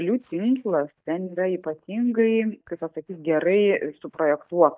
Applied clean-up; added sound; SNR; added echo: neural mask model DeepFilterNet 3.